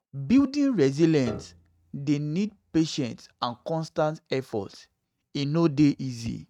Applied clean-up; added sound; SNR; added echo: neural mask model RNNoise.